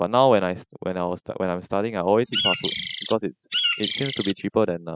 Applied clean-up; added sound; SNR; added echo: classical method spectral subtraction.